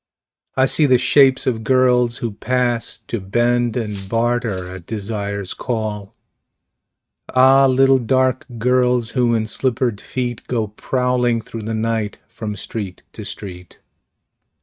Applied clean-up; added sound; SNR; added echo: neural mask model RNNoise.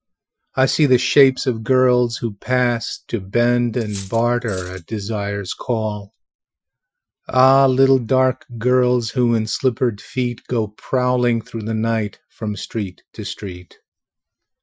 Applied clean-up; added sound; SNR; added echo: classical method Wiener filter.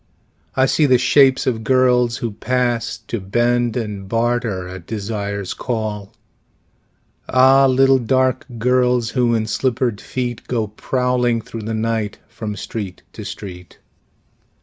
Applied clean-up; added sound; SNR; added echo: none; none; none; none.